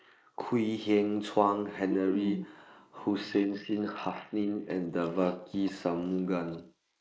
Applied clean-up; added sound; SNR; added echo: neural mask model Resemble Enhance denoiser.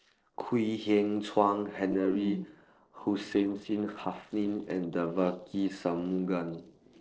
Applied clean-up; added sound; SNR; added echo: neural separator model SepFormer DNS4.